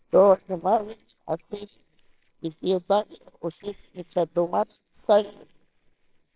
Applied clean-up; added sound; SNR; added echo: neural separator model SepFormer WHAMR!.